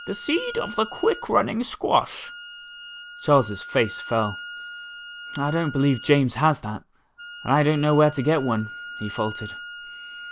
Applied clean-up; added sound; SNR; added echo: none; Wind instrument, woodwind instrument; 14 dB; none.